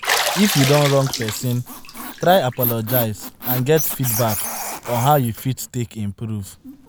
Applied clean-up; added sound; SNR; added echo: none; Bathtub (filling or washing) + Squeak; 6 dB; none.